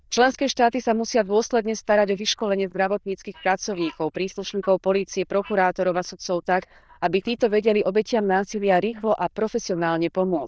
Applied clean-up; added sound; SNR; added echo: neural diffusion model UNIVERSE++.